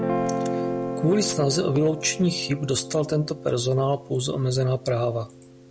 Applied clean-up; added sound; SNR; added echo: none; Guitar; 7 dB; none.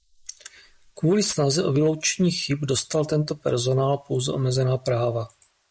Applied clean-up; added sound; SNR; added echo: neural mask model Resemble Enhance denoiser.